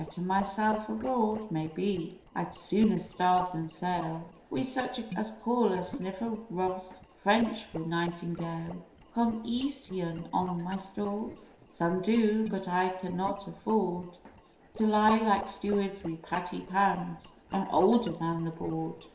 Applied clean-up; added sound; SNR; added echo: neural separator model SepFormer DNS4.